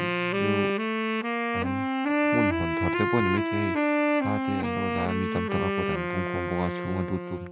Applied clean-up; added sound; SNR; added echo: none; Wind instrument, woodwind instrument; -5 dB; none.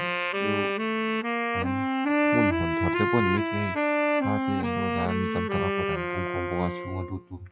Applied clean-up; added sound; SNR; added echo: classical method log-MMSE.